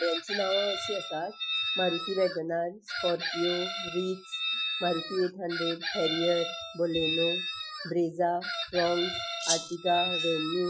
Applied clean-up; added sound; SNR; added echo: classical method Wiener filter.